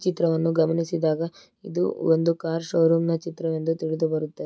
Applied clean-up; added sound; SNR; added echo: none; none; none; none.